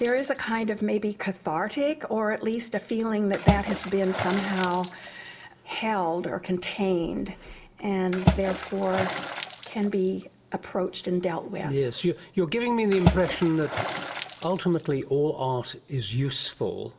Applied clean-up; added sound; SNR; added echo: none; Water / Splash, splatter; 6 dB; reverberation time 0.2 s.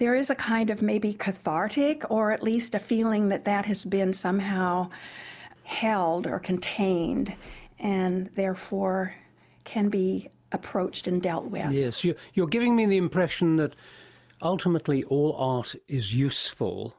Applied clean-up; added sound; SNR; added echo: none; none; none; none.